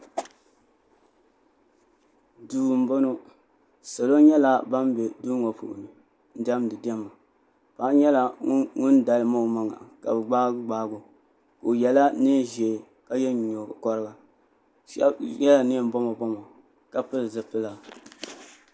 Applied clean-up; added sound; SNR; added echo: none; none; none; none.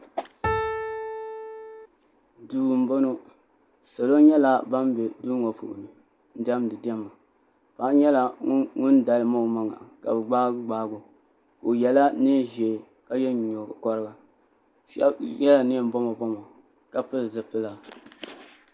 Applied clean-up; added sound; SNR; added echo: none; Piano; 5 dB; none.